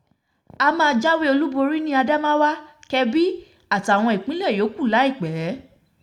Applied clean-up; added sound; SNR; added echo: none; none; none; reverberation time 0.5 s.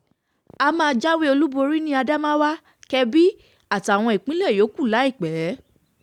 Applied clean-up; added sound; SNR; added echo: none; none; none; none.